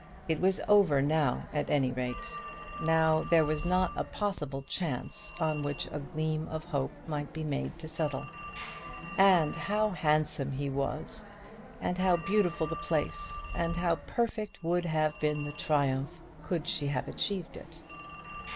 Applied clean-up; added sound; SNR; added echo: none; Telephone; 12 dB; none.